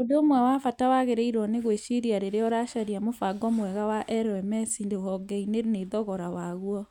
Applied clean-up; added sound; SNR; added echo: none; none; none; none.